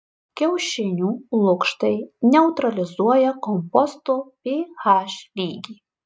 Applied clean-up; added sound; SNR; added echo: none; none; none; none.